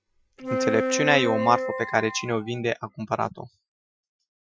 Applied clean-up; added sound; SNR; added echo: classical method Wiener filter.